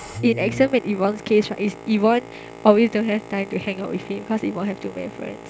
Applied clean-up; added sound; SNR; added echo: none; Boat, Water vehicle; 15 dB; none.